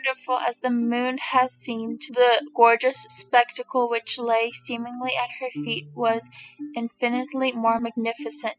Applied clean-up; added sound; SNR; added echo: classical method spectral subtraction.